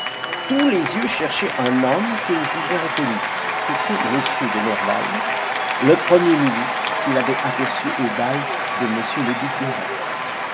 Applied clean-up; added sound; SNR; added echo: none; Applause / Cheering; 1 dB; none.